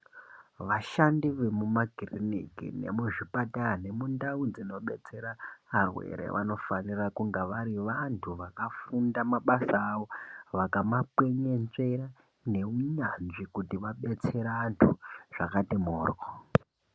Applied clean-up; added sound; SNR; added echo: none; none; none; none.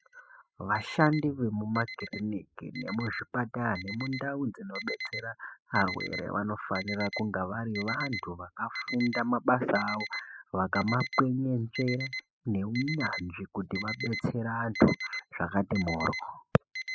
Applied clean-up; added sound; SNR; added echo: classical method spectral subtraction.